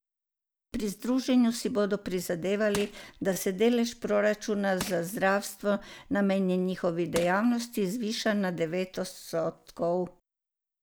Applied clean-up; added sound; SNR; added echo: none; Crushing; 11 dB; none.